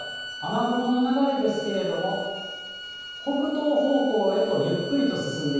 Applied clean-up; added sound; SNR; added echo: none; Bowed string instrument; 13 dB; reverberation time 1.2 s.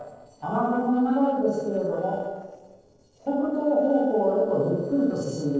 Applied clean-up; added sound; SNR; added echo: neural separator model SepFormer DNS4.